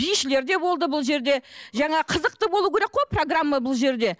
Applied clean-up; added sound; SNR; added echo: none; none; none; none.